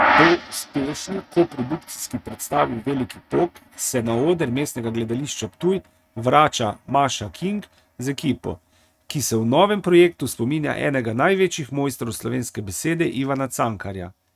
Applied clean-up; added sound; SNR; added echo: neural mask model RNNoise.